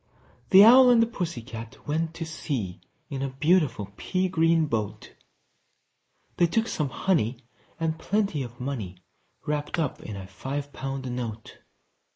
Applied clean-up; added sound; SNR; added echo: neural mask model Resemble Enhance denoiser.